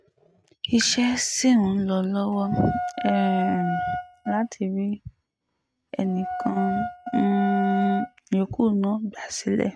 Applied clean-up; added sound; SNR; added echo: neural mask model RNNoise.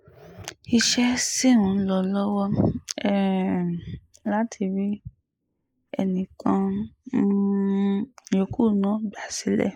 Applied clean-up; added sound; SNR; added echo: neural mask model Resemble Enhance denoiser.